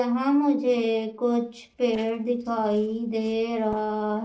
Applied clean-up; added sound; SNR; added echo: neural separator model SepFormer DNS4.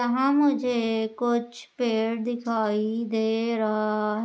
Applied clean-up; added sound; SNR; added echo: none; none; none; none.